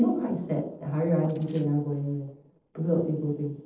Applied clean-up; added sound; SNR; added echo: neural separator model SepFormer DNS4.